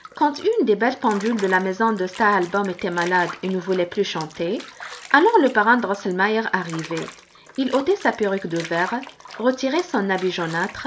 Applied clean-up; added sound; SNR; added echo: none; Bathtub (filling or washing) / Water; 18 dB; none.